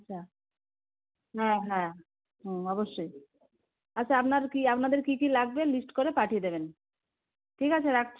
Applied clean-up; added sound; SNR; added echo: none; none; none; none.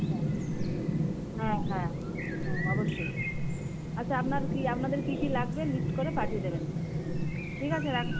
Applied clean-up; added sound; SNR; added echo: none; Chirp, tweet; -5 dB; none.